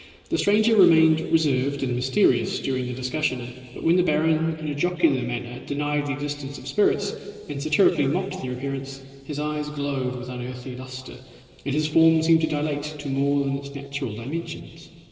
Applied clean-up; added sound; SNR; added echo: none; none; none; reverberation time 2.5 s.